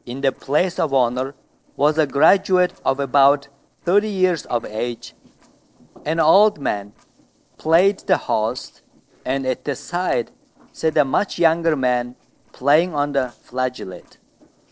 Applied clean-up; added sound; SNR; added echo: neural separator model SepFormer DNS4.